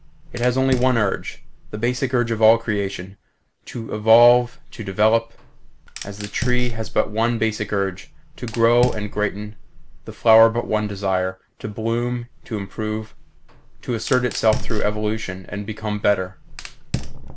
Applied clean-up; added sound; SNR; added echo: none; Fire; 6 dB; none.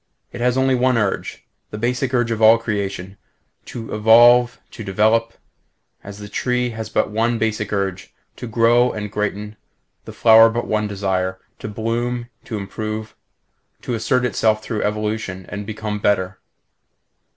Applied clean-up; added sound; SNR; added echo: none; none; none; none.